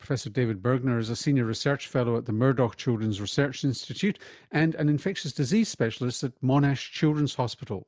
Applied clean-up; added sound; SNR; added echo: none; none; none; none.